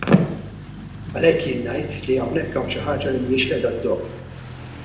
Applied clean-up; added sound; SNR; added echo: none; Truck; 11 dB; reverberation time 0.8 s.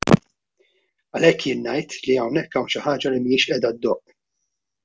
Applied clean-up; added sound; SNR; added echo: none; none; none; none.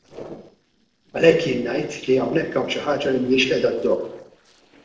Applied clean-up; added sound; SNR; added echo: neural separator model SepFormer DNS4.